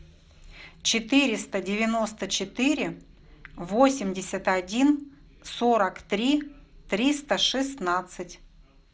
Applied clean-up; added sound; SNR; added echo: none; none; none; none.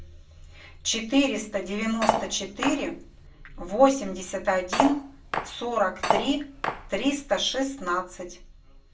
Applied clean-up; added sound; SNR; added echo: none; Cutlery, silverware; 2 dB; reverberation time 0.3 s.